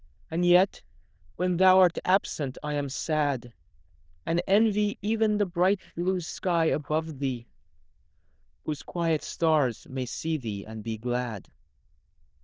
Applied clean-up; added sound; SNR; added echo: neural diffusion model UNIVERSE++.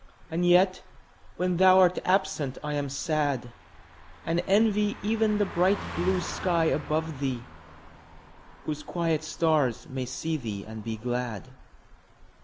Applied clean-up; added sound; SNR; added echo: none; Car passing by; 17 dB; none.